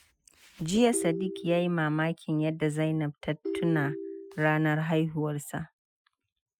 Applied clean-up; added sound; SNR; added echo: classical method Wiener filter.